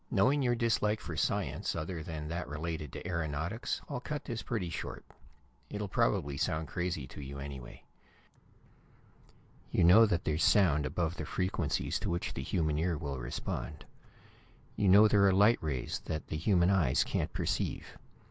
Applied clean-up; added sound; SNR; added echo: none; none; none; none.